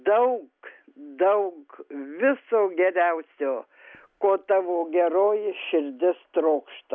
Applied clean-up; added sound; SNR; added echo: none; none; none; none.